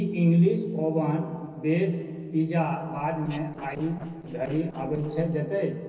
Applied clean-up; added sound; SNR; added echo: neural separator model SepFormer DNS4.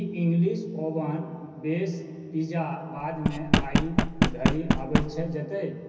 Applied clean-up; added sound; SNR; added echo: none; Knock; -5 dB; reverberation time 0.3 s.